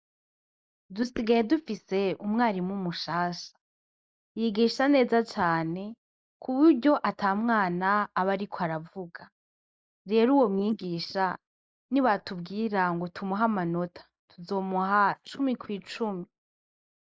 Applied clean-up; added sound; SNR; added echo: neural mask model Resemble Enhance denoiser.